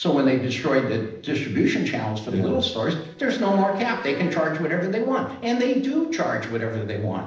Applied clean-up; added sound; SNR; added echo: neural separator model SepFormer DNS4.